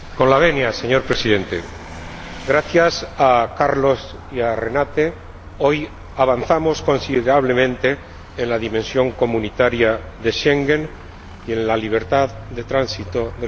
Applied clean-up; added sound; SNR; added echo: none; Vehicle; 16 dB; none.